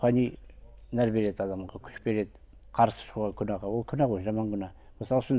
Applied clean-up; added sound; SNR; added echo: none; none; none; none.